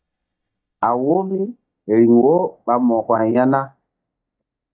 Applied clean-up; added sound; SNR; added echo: neural mask model DeepFilterNet 3.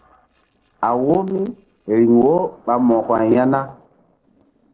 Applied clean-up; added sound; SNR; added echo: neural separator model SepFormer DNS4.